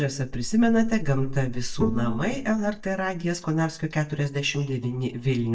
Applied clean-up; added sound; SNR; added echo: neural mask model DeepFilterNet 3.